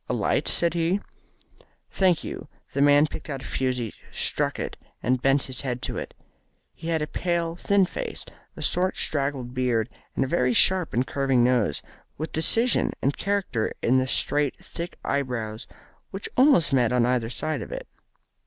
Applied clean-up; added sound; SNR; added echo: none; none; none; none.